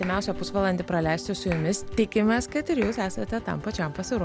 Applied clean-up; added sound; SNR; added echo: none; Clapping; 15 dB; none.